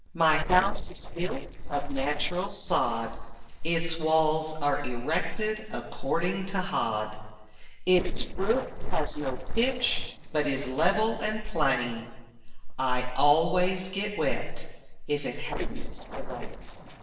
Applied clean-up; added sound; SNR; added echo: neural separator model SepFormer DNS4.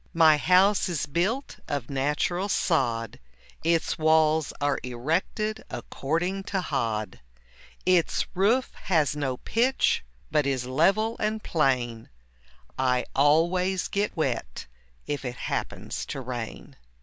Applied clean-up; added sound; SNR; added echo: none; none; none; none.